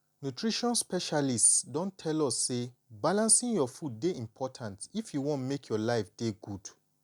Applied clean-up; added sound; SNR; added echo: none; none; none; none.